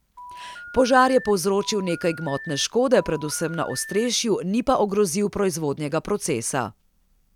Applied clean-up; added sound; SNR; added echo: none; Telephone; 16 dB; none.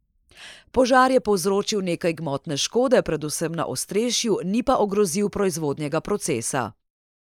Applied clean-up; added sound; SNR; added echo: neural mask model Resemble Enhance denoiser.